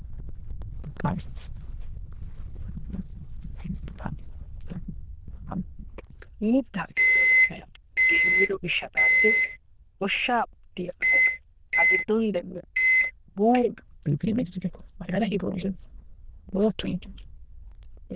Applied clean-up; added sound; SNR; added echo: neural diffusion model UNIVERSE++.